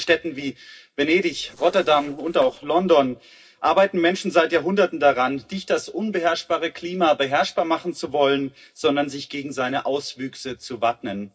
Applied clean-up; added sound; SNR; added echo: neural separator model SepFormer DNS4.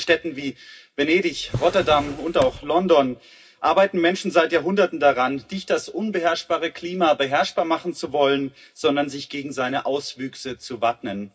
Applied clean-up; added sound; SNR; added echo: none; Drawer open or close; 12 dB; reverberation time 0.4 s.